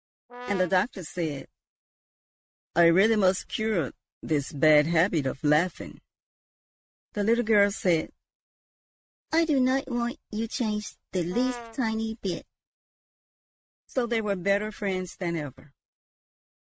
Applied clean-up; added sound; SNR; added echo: neural mask model RNNoise.